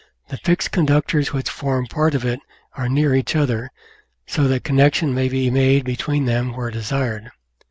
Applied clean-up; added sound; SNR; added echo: none; none; none; none.